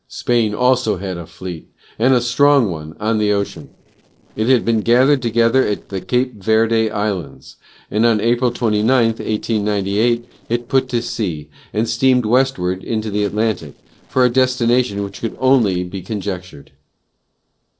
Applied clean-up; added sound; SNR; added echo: neural separator model SepFormer DNS4.